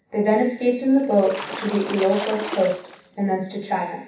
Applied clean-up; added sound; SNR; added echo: none; Splash, splatter; 12 dB; reverberation time 0.7 s.